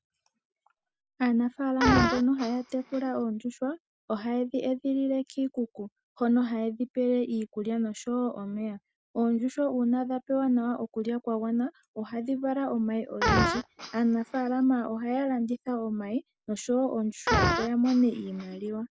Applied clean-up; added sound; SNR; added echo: none; Fart; 3 dB; none.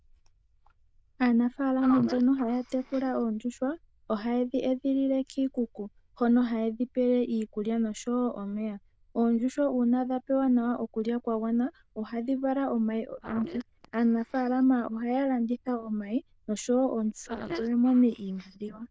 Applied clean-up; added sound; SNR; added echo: neural diffusion model UNIVERSE++.